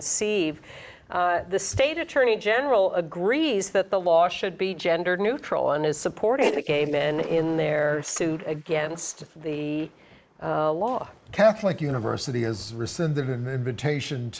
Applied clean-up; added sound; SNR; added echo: neural mask model Resemble Enhance denoiser.